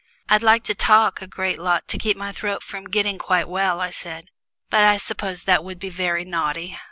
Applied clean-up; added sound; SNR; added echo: none; none; none; none.